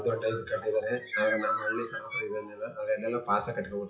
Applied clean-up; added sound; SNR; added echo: classical method WPE with log-MMSE.